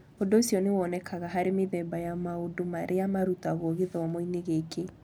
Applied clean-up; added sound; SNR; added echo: none; none; none; none.